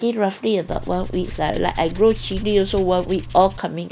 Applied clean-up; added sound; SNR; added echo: none; Tools; 9 dB; none.